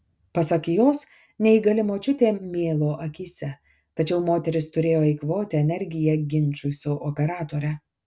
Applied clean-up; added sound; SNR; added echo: none; none; none; none.